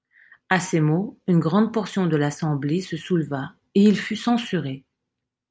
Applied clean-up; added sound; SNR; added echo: none; none; none; none.